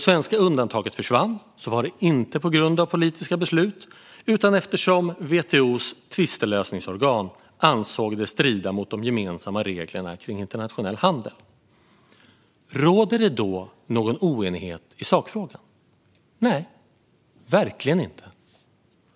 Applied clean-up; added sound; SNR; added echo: none; none; none; none.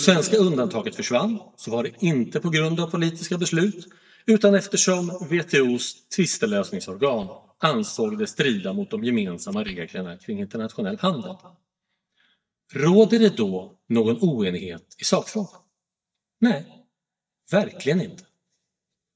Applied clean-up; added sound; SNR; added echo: neural mask model DeepFilterNet 3.